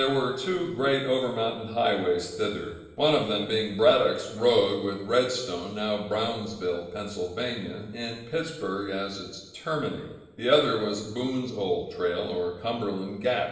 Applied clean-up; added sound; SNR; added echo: none; none; none; reverberation time 1.0 s.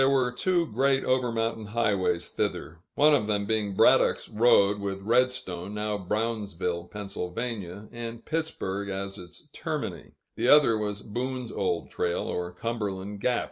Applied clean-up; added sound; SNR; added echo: none; none; none; none.